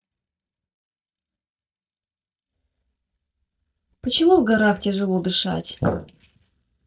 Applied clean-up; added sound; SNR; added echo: neural mask model DeepFilterNet 3.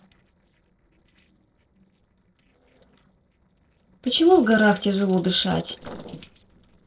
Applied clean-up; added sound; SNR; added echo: neural separator model SepFormer DNS4.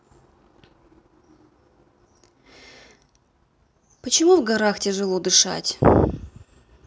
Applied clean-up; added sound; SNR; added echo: none; none; none; none.